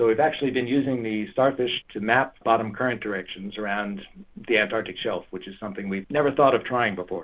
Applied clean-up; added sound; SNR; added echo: none; none; none; none.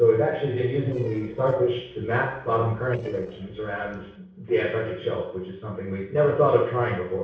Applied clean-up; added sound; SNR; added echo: neural separator model SepFormer DNS4.